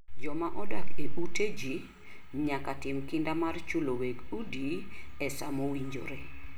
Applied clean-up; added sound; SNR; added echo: none; none; none; reverberation time 1.6 s.